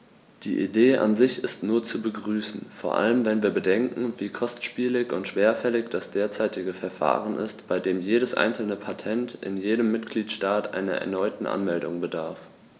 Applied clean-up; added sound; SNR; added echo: none; none; none; none.